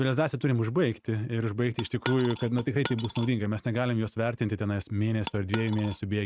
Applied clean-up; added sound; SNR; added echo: neural mask model RNNoise.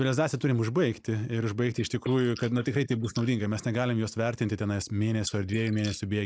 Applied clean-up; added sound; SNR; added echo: neural mask model Resemble Enhance denoiser.